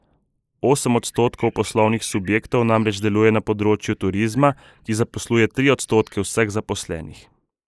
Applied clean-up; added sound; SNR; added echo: neural mask model Resemble Enhance denoiser.